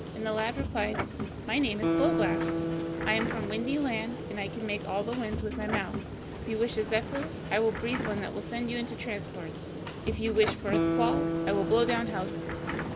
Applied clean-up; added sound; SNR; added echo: none; Subway, metro, underground + Guitar; 1 dB; none.